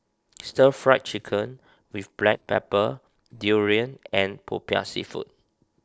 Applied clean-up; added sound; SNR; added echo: neural separator model SepFormer DNS4.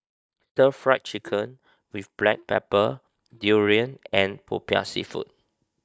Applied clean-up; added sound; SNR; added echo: neural mask model DeepFilterNet 3.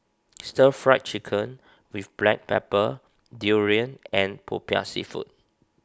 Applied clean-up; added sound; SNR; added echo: none; none; none; none.